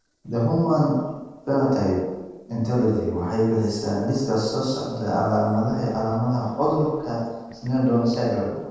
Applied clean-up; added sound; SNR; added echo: neural separator model SepFormer DNS4.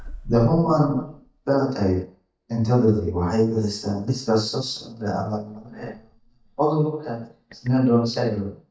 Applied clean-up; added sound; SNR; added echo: neural mask model DeepFilterNet 3.